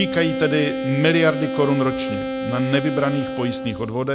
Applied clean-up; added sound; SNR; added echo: none; Wind instrument, woodwind instrument; 5 dB; none.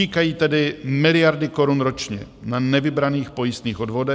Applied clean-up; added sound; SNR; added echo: none; none; none; none.